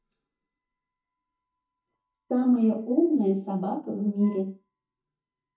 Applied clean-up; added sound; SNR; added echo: neural mask model DeepFilterNet 3.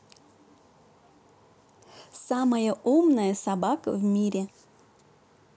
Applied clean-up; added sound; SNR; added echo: none; none; none; none.